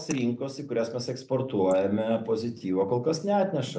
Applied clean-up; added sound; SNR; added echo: neural mask model Resemble Enhance denoiser.